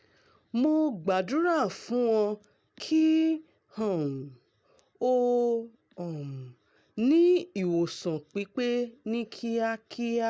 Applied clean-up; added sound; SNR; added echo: none; none; none; none.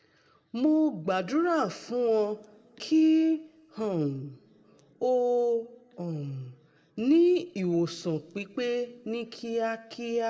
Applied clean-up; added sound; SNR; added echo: none; none; none; reverberation time 1.5 s.